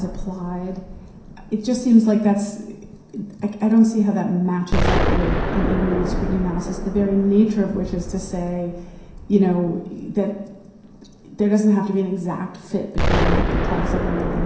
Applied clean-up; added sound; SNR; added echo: none; Explosion; 4 dB; reverberation time 0.7 s.